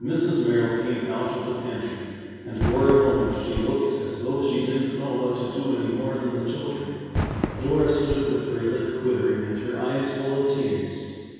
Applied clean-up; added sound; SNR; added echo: none; Fireworks; 10 dB; reverberation time 2.2 s.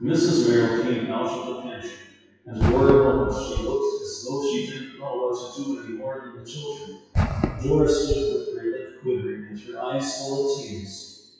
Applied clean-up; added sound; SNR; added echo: classical method WPE with log-MMSE.